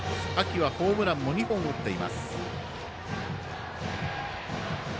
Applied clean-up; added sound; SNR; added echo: none; none; none; none.